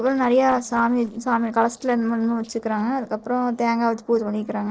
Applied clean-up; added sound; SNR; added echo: neural separator model SepFormer DNS4.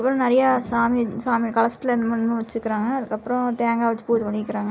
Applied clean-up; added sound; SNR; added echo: none; none; none; none.